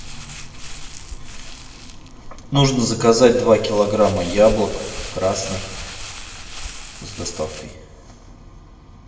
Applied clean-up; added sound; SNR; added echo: none; Crumpling, crinkling; 13 dB; reverberation time 1.3 s.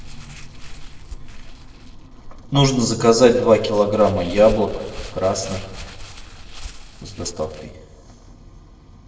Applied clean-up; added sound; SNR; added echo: neural separator model SepFormer DNS4.